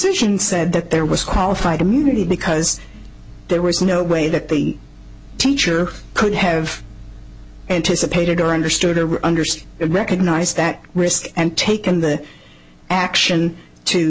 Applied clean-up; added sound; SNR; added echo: none; none; none; none.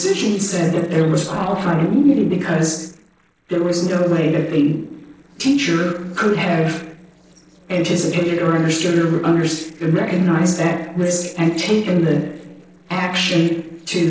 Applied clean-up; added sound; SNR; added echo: neural separator model SepFormer DNS4.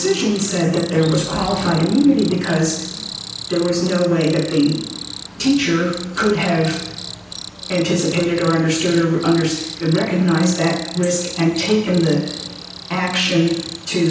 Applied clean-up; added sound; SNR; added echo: none; Cricket; 14 dB; reverberation time 0.9 s.